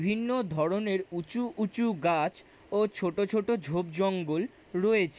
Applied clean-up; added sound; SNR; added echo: none; none; none; none.